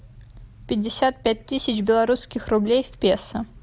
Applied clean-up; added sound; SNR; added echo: none; none; none; none.